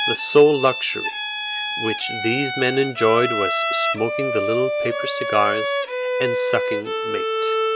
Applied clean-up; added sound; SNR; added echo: none; Bowed string instrument; 1 dB; none.